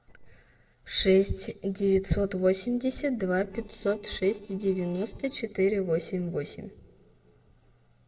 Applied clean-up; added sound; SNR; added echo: neural separator model SepFormer DNS4.